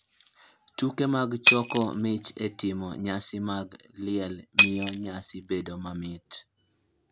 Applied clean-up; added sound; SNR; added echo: none; Shatter; -1 dB; none.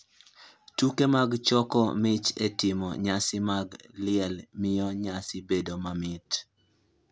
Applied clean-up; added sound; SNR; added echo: none; none; none; none.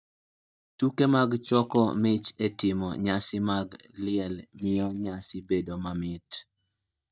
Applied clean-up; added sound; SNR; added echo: neural mask model DeepFilterNet 3.